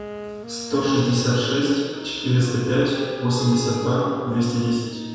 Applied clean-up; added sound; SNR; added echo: none; Wind instrument, woodwind instrument; 12 dB; reverberation time 1.9 s.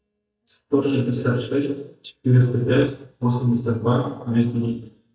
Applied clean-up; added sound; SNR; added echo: neural mask model DeepFilterNet 3.